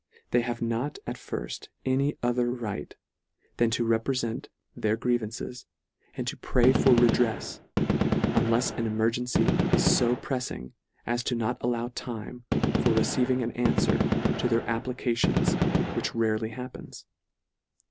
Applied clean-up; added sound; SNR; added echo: none; Gunshot, gunfire; -2 dB; none.